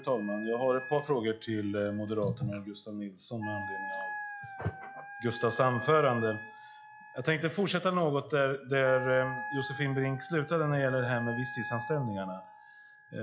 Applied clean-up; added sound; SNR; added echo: classical method log-MMSE.